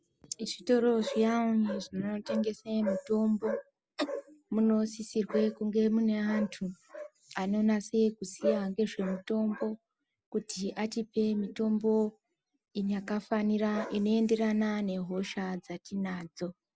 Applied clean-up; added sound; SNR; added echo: none; none; none; none.